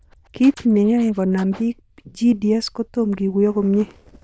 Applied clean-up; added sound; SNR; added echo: neural diffusion model UNIVERSE++.